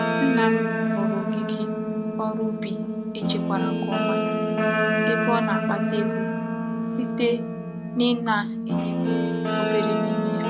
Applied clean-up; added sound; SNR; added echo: none; Guitar; -5 dB; none.